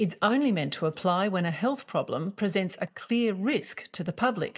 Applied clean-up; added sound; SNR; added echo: neural mask model DeepFilterNet 3.